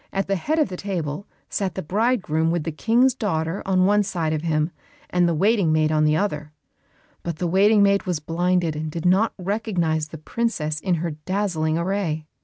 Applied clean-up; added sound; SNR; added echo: none; none; none; none.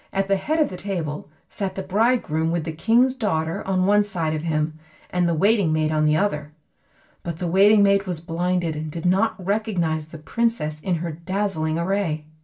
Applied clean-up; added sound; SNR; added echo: none; none; none; reverberation time 0.2 s.